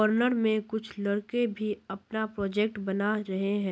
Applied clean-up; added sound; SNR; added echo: none; none; none; none.